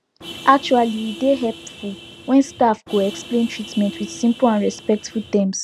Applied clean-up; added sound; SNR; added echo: none; Vehicle horn, car horn, honking; 17 dB; none.